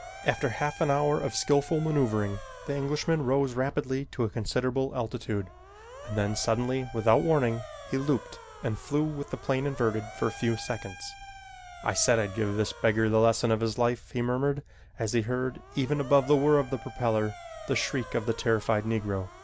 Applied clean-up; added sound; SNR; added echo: none; Motor vehicle (road) / Siren; 18 dB; none.